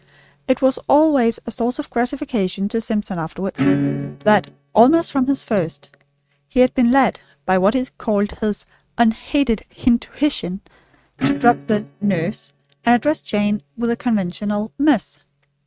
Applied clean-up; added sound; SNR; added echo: neural mask model RNNoise.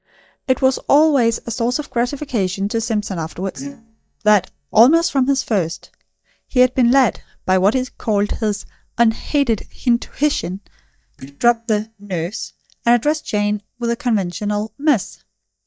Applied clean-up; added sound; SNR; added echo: neural mask model DeepFilterNet 3.